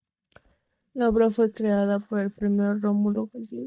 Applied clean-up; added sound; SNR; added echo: neural mask model DeepFilterNet 3.